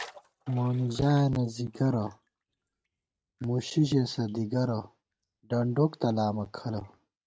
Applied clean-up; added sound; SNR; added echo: neural mask model RNNoise.